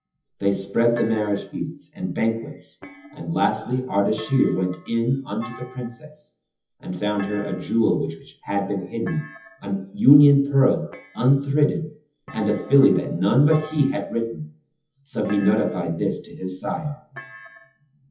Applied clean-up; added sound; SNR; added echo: classical method WPE with log-MMSE.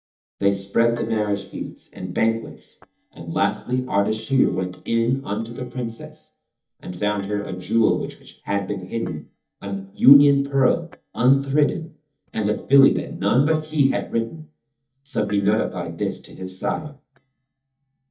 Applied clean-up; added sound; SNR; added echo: neural mask model DeepFilterNet 3.